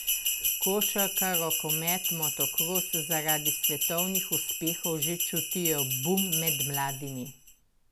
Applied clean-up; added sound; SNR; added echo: none; Bell; -4 dB; none.